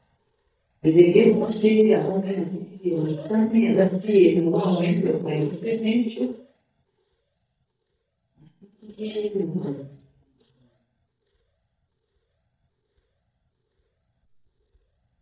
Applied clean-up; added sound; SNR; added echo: neural mask model DeepFilterNet 3.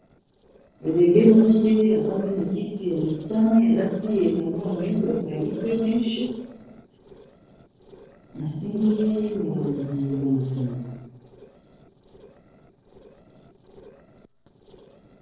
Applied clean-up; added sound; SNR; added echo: neural separator model SepFormer DNS4.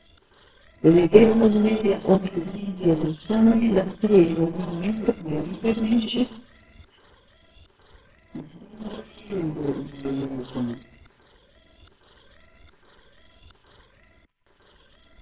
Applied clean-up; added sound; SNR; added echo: neural separator model SepFormer WHAMR!.